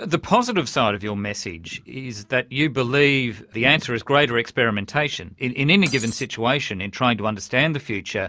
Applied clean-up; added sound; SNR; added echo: none; Shatter; 12 dB; none.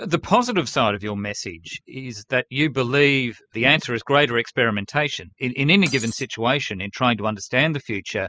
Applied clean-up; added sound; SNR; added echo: classical method spectral subtraction.